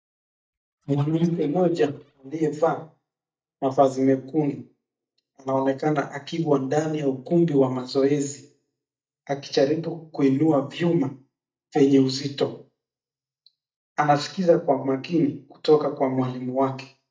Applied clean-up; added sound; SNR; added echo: neural mask model DeepFilterNet 3.